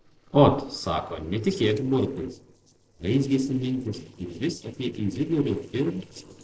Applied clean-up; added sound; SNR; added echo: neural separator model SepFormer DNS4.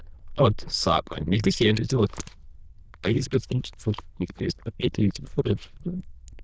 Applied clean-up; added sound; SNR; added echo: neural diffusion model UNIVERSE++.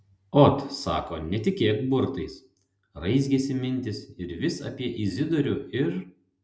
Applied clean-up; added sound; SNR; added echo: none; none; none; none.